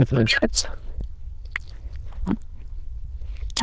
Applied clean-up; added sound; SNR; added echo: neural diffusion model UNIVERSE++.